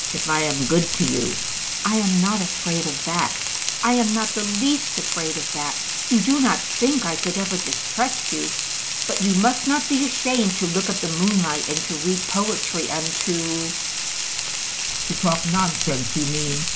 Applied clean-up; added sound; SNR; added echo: none; Frying (food); 2 dB; none.